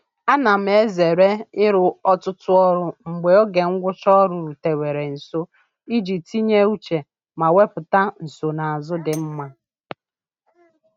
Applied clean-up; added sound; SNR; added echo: neural mask model RNNoise.